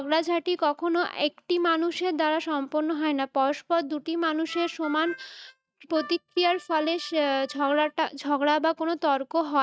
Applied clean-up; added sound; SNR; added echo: neural mask model RNNoise.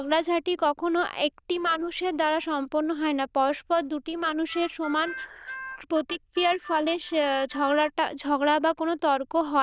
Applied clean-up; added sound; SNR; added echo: neural diffusion model UNIVERSE++.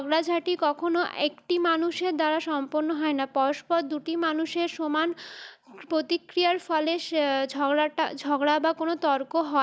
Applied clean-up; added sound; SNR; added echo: none; none; none; none.